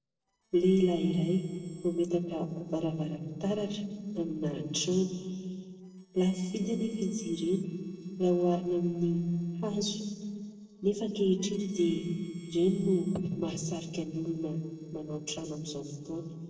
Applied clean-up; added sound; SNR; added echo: neural separator model SepFormer DNS4.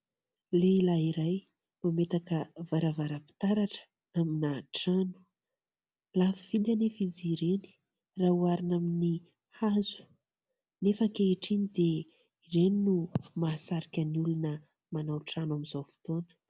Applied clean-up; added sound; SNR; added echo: none; none; none; none.